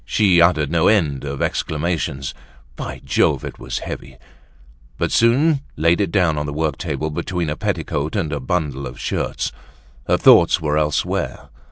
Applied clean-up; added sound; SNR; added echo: none; none; none; none.